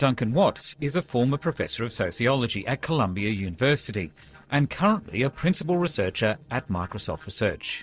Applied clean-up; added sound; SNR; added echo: neural separator model SepFormer DNS4.